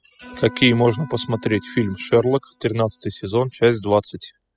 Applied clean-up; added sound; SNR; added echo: classical method spectral subtraction.